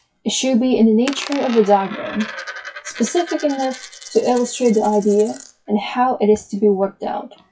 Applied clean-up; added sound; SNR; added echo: classical method WPE with log-MMSE.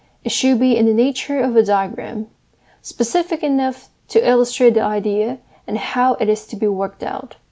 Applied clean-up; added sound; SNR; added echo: none; none; none; none.